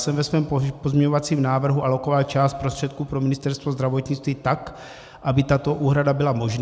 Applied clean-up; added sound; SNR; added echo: none; none; none; none.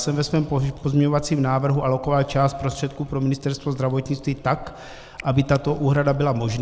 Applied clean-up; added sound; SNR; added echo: none; Cat; 20 dB; none.